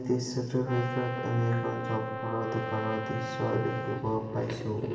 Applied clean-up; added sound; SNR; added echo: none; Brass instrument; 6 dB; reverberation time 1.2 s.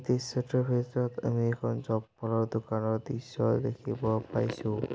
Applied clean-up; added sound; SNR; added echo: none; none; none; none.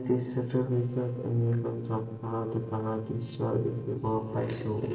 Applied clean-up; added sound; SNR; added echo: neural separator model SepFormer DNS4.